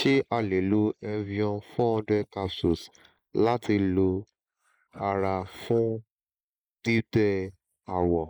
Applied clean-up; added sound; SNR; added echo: neural mask model Resemble Enhance denoiser.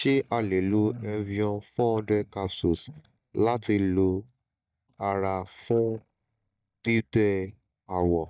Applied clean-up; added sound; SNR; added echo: neural mask model DeepFilterNet 3.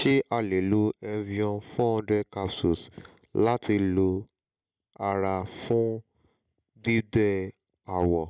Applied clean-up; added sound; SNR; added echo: none; none; none; none.